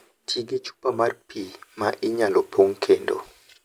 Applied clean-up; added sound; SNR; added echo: none; none; none; none.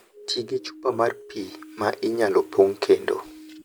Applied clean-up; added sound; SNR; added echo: none; Siren; 20 dB; none.